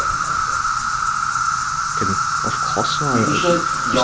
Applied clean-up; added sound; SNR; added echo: none; Insect; -4 dB; none.